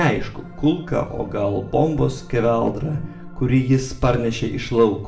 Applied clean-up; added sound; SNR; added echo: none; Organ; 20 dB; reverberation time 0.4 s.